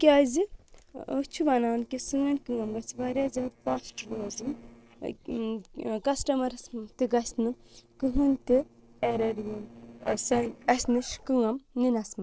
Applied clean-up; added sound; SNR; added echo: neural separator model SepFormer DNS4.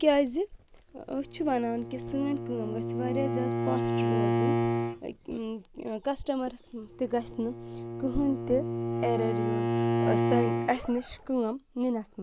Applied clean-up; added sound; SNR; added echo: none; Bowed string instrument; 0 dB; none.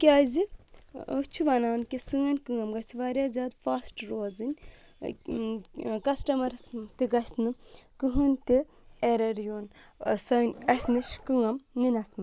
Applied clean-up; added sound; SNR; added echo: none; none; none; none.